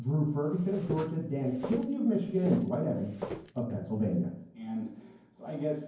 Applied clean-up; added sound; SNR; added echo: none; Walk, footsteps; 10 dB; reverberation time 0.9 s.